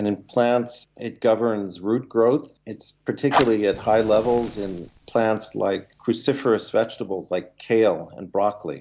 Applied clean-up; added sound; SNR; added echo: none; Fire; 10 dB; none.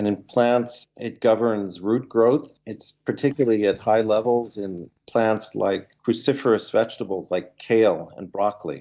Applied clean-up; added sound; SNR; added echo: neural mask model DeepFilterNet 3.